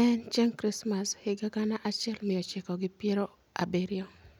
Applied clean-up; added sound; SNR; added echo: none; none; none; none.